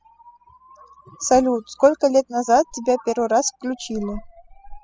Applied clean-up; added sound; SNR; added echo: classical method spectral subtraction.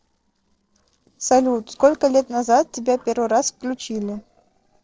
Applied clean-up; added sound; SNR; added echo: neural separator model SepFormer DNS4.